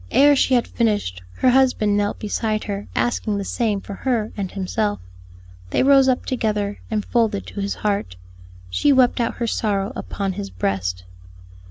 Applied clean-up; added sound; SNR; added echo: none; none; none; none.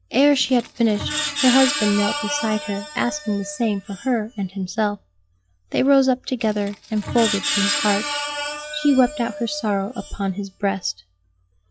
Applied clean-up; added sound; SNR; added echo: classical method log-MMSE.